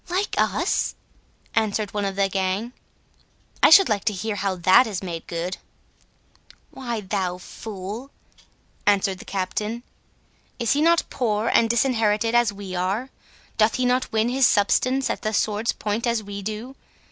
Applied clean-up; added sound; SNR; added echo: none; none; none; none.